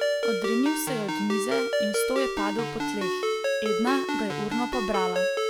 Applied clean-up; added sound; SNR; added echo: none; Ringtone; -3 dB; none.